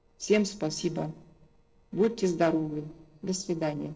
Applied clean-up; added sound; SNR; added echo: neural separator model SepFormer DNS4.